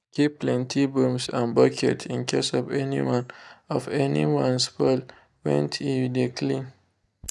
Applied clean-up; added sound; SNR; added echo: neural mask model DeepFilterNet 3.